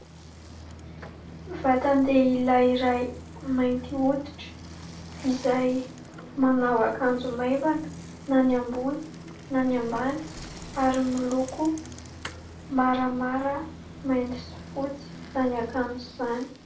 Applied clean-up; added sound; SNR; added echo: none; Bicycle; 15 dB; reverberation time 0.3 s.